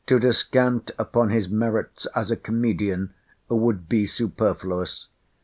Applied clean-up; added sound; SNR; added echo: none; none; none; none.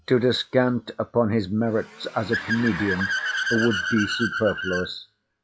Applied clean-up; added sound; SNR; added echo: classical method log-MMSE.